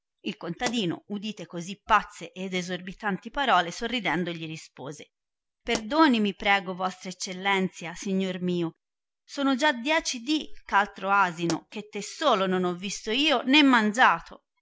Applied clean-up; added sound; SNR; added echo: none; Explosion; 17 dB; none.